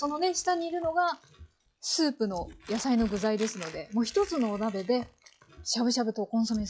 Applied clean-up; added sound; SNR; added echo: classical method log-MMSE.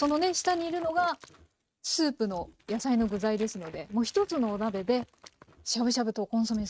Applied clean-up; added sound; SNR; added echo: neural mask model RNNoise.